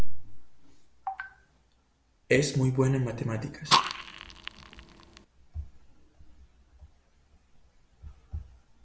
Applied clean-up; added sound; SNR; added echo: none; Fire; 1 dB; none.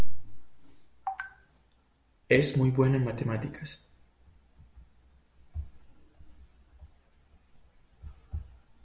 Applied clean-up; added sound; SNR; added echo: none; none; none; none.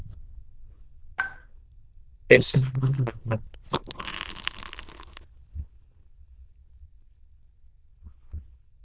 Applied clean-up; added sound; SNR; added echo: neural diffusion model UNIVERSE++.